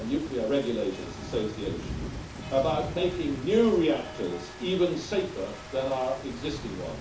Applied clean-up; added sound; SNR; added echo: none; Rain; 10 dB; reverberation time 0.9 s.